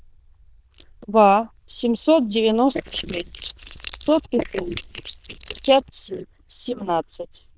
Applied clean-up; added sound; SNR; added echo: neural diffusion model UNIVERSE++.